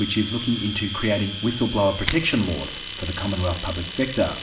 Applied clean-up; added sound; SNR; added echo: none; Domestic sounds, home sounds; 8 dB; reverberation time 1.1 s.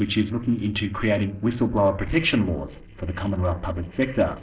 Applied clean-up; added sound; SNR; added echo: neural separator model SepFormer DNS4.